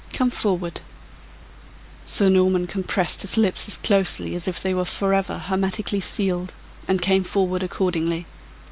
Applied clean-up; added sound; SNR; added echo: none; none; none; none.